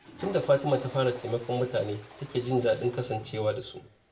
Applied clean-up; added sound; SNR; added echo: none; Toilet flush / Water; 19 dB; reverberation time 0.3 s.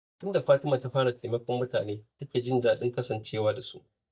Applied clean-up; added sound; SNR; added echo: neural mask model DeepFilterNet 3.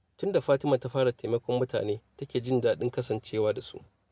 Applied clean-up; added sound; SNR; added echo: none; none; none; none.